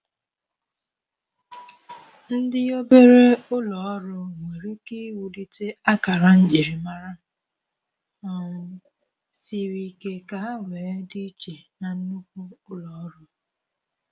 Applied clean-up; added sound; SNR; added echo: none; none; none; none.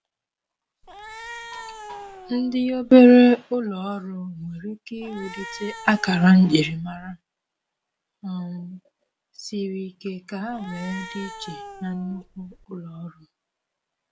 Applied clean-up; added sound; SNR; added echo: none; Cat; 17 dB; none.